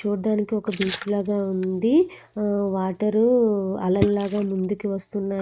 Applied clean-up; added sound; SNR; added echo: neural mask model RNNoise.